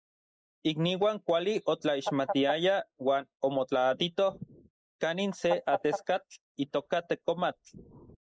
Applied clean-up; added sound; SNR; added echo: neural mask model Resemble Enhance denoiser.